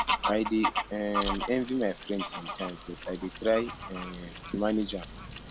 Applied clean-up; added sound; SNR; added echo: none; Mechanisms + Bird vocalization, bird call, bird song / Fowl; 2 dB; none.